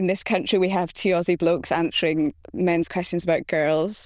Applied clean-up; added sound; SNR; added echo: neural diffusion model UNIVERSE++.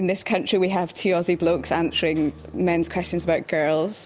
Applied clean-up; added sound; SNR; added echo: none; Bowed string instrument; 20 dB; none.